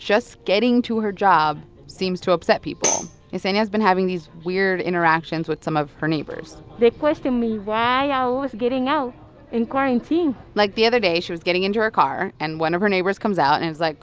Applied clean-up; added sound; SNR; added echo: none; Tambourine; 8 dB; none.